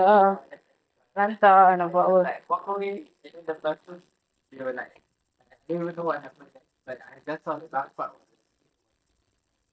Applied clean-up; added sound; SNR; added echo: neural mask model DeepFilterNet 3.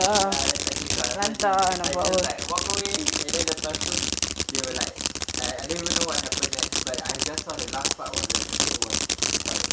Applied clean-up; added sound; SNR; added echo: none; Fireworks; -3 dB; reverberation time 1.2 s.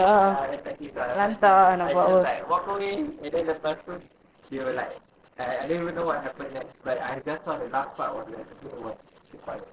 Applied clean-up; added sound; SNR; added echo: neural separator model SepFormer DNS4.